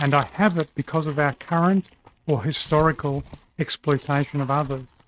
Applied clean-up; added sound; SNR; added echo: neural mask model RNNoise.